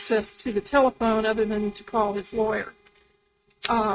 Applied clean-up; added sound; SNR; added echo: neural mask model RNNoise.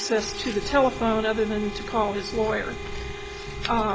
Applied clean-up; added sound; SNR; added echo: none; Harmonica; 11 dB; none.